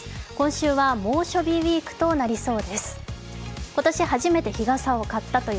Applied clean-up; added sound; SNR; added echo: none; none; none; none.